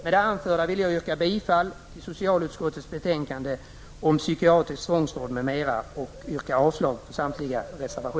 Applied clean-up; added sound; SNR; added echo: none; Bird; 19 dB; none.